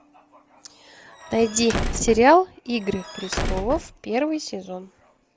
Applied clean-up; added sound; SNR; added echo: none; Squeak / Slam / Wood; 6 dB; none.